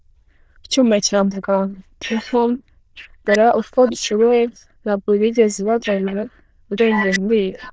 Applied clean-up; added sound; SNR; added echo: neural diffusion model UNIVERSE++.